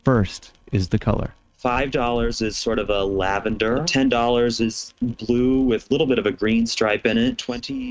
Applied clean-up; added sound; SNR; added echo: neural mask model RNNoise.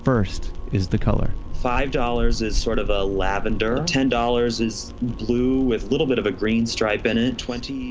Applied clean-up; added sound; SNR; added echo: none; Wind; 4 dB; none.